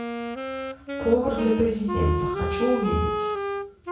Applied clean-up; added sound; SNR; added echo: none; Wind instrument, woodwind instrument; 4 dB; reverberation time 0.6 s.